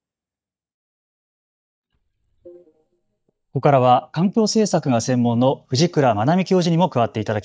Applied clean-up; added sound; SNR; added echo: neural mask model DeepFilterNet 3.